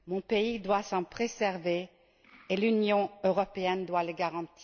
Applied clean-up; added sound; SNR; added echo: none; none; none; none.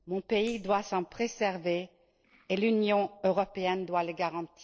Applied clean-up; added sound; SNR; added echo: neural separator model SepFormer DNS4.